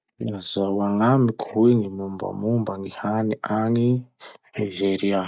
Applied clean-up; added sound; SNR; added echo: none; none; none; none.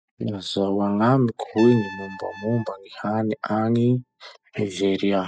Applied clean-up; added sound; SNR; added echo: classical method spectral subtraction.